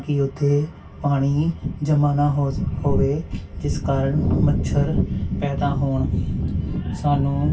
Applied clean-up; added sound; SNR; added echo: none; none; none; reverberation time 0.1 s.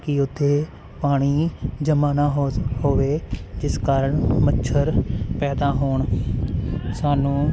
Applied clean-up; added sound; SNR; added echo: none; none; none; none.